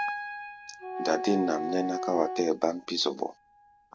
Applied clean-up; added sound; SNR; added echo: none; Piano + Wind instrument, woodwind instrument; 6 dB; none.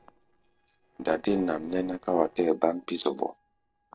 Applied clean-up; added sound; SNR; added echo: neural separator model SepFormer DNS4.